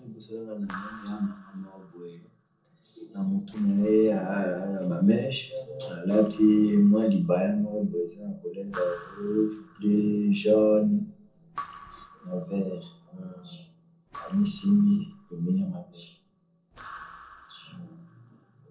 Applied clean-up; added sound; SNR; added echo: neural separator model SepFormer DNS4.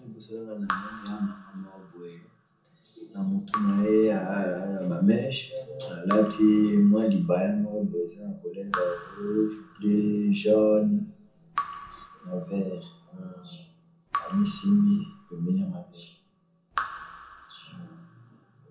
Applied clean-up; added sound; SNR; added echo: none; Raindrop / Drip; 14 dB; reverberation time 0.6 s.